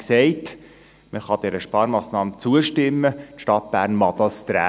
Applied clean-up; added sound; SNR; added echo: none; none; none; none.